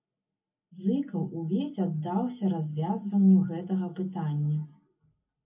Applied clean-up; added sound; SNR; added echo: none; none; none; reverberation time 0.3 s.